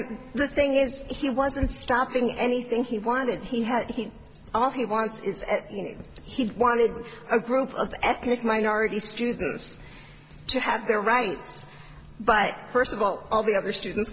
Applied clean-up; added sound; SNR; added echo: none; none; none; none.